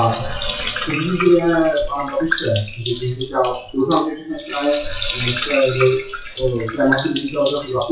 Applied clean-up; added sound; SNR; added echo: classical method WPE with log-MMSE.